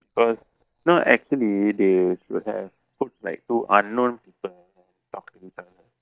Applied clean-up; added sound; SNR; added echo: neural mask model DeepFilterNet 3.